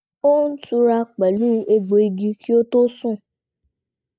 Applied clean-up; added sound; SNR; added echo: neural mask model DeepFilterNet 3.